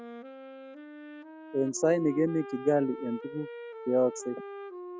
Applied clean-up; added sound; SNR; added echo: none; Wind instrument, woodwind instrument; 12 dB; none.